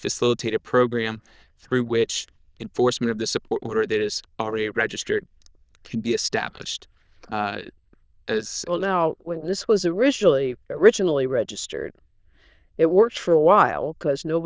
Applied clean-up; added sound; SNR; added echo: neural diffusion model UNIVERSE++.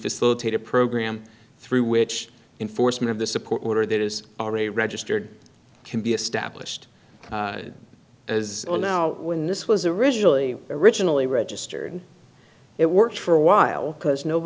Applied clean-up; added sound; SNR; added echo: none; none; none; none.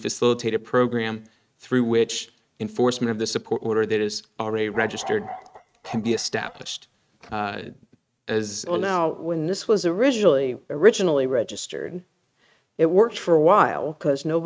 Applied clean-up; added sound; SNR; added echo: neural mask model RNNoise.